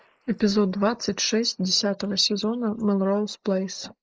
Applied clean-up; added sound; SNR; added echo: neural mask model Resemble Enhance denoiser.